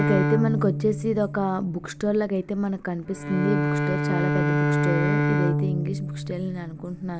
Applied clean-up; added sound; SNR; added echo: none; Bowed string instrument; -1 dB; none.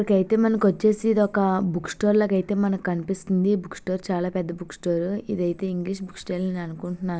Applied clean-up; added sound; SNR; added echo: none; none; none; none.